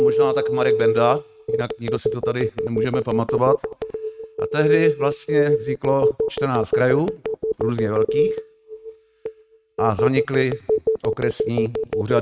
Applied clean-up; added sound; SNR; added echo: neural mask model RNNoise.